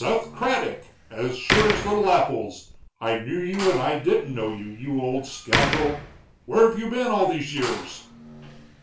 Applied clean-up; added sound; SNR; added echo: none; Slam; 7 dB; reverberation time 0.3 s.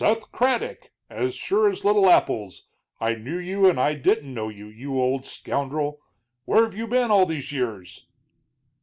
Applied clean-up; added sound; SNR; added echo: none; none; none; none.